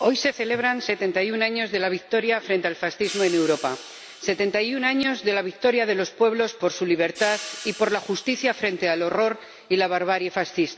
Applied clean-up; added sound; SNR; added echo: none; Hi-hat; 19 dB; none.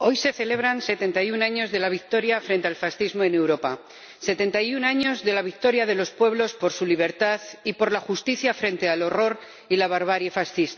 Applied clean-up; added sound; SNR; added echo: none; none; none; none.